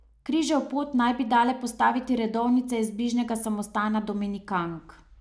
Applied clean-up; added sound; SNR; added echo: none; none; none; none.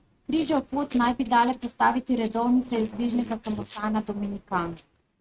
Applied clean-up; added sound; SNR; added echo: neural mask model RNNoise.